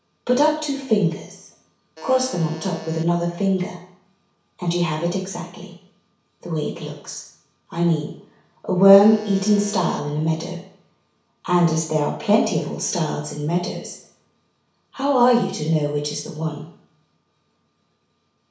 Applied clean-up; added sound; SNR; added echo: none; Alarm; 17 dB; reverberation time 0.6 s.